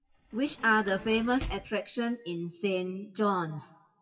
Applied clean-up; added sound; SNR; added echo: classical method WPE with log-MMSE.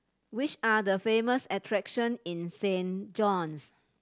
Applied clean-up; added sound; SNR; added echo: none; none; none; none.